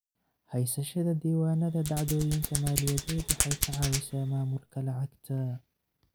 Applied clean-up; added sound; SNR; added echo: none; Hands; 4 dB; none.